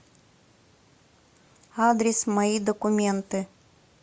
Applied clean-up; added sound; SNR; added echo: none; none; none; none.